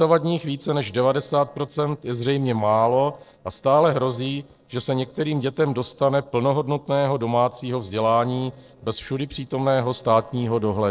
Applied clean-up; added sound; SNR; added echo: neural separator model SepFormer DNS4.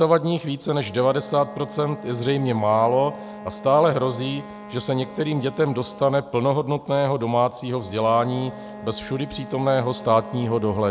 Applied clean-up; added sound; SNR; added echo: none; Wind instrument, woodwind instrument; 17 dB; none.